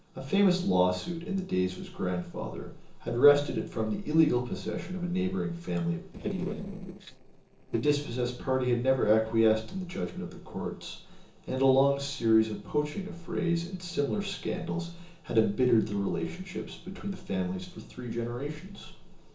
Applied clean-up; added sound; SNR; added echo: neural separator model SepFormer DNS4.